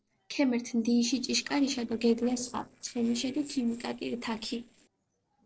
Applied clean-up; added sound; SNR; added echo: neural separator model SepFormer DNS4.